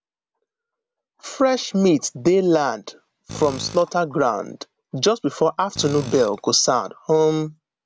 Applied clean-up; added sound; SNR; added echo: none; Tools; 16 dB; none.